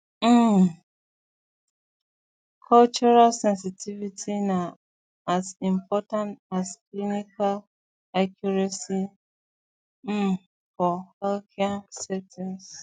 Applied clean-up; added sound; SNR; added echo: none; none; none; none.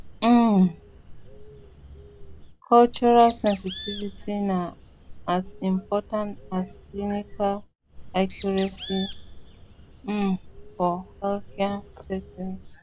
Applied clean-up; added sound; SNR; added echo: none; Bird; 14 dB; none.